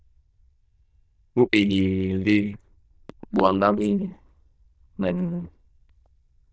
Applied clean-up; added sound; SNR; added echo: neural diffusion model UNIVERSE++.